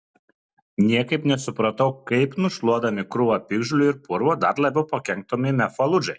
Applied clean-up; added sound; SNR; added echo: none; none; none; none.